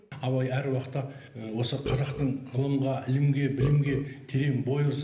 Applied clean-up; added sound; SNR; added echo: none; Burping, eructation; 11 dB; reverberation time 0.8 s.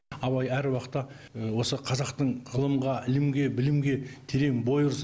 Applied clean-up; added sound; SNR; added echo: none; none; none; none.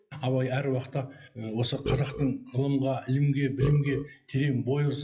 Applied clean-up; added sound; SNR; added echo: classical method WPE with log-MMSE.